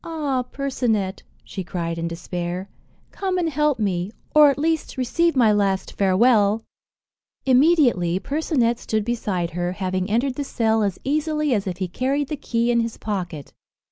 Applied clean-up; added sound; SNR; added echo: none; none; none; none.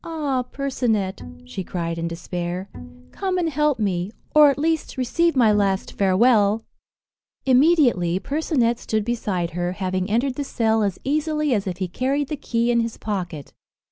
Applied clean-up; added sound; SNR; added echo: none; Bowed string instrument; 18 dB; none.